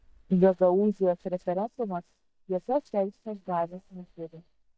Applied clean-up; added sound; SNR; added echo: neural mask model DeepFilterNet 3.